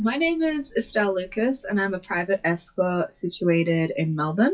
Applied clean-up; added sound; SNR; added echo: classical method WPE with log-MMSE.